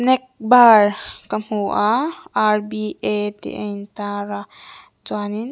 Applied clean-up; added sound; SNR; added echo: none; none; none; none.